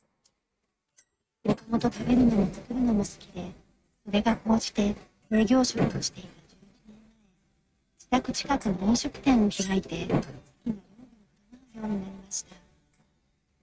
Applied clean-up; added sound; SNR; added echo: neural mask model RNNoise.